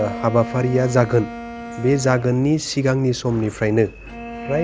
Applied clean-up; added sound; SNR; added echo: none; Bowed string instrument; 14 dB; none.